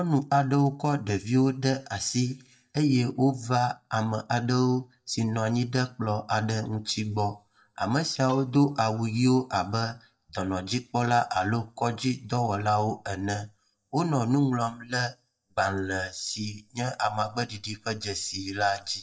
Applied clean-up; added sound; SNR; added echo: neural mask model DeepFilterNet 3.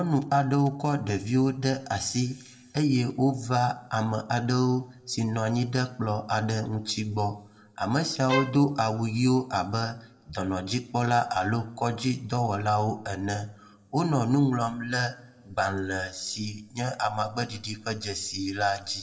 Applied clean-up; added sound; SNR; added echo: none; Bowed string instrument; 5 dB; reverberation time 0.6 s.